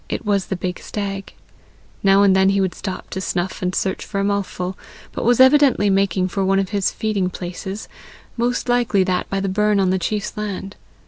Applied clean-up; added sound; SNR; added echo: none; none; none; none.